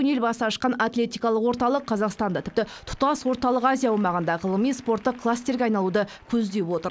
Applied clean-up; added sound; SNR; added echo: none; none; none; none.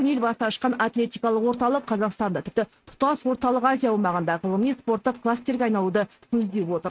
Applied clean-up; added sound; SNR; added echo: neural mask model RNNoise.